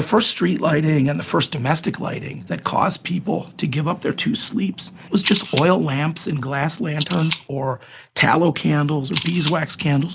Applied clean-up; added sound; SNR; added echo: neural mask model Resemble Enhance denoiser.